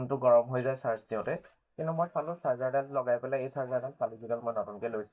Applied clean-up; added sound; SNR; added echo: neural mask model DeepFilterNet 3.